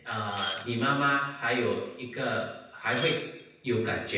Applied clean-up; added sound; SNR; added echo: none; Shatter; 2 dB; reverberation time 0.9 s.